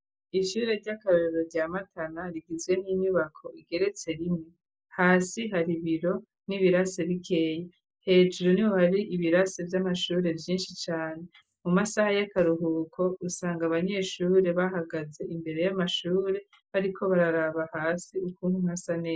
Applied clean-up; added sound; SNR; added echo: neural mask model Resemble Enhance denoiser.